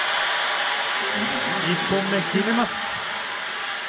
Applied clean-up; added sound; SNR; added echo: none; Tambourine; 9 dB; reverberation time 1.5 s.